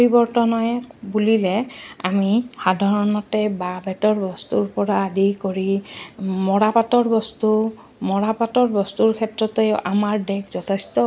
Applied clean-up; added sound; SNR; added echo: none; none; none; none.